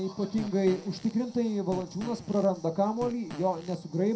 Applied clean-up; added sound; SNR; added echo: none; Fart; 16 dB; reverberation time 0.2 s.